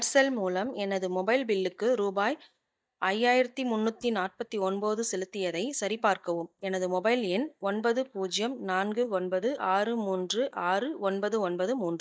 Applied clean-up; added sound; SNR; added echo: neural mask model DeepFilterNet 3.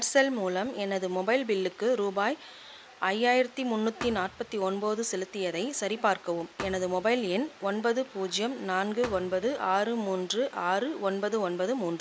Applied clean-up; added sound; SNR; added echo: none; Thump, thud; 17 dB; none.